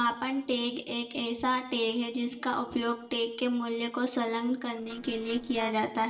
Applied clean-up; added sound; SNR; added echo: neural separator model SepFormer DNS4.